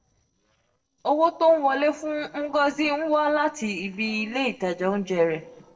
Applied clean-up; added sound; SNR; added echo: neural separator model SepFormer DNS4.